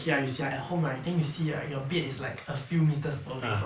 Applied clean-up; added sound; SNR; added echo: neural mask model Resemble Enhance denoiser.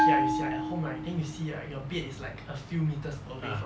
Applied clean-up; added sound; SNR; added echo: none; Bell; -2 dB; none.